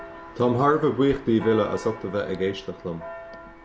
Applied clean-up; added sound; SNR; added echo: none; Church bell; 15 dB; none.